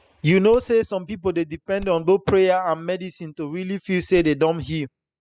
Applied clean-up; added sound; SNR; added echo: classical method spectral subtraction.